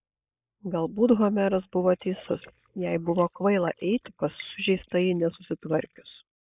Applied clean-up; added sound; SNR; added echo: neural mask model Resemble Enhance denoiser.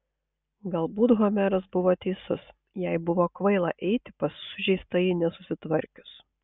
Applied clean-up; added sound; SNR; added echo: none; none; none; none.